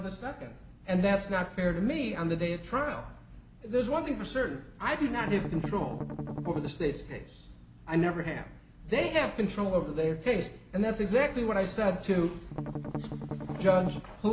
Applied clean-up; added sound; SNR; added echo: none; Strum; 6 dB; none.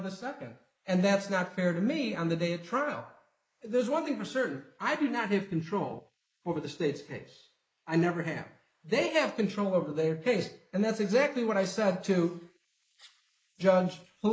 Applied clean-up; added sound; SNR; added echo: neural mask model Resemble Enhance denoiser.